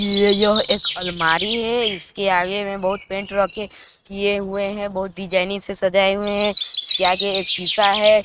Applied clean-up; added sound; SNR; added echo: neural mask model RNNoise.